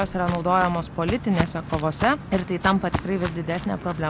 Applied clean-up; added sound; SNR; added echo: none; Walk, footsteps; 8 dB; none.